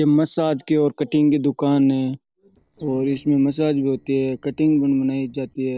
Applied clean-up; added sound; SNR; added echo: neural separator model SepFormer DNS4.